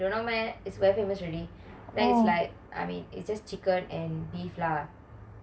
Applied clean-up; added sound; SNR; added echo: none; none; none; none.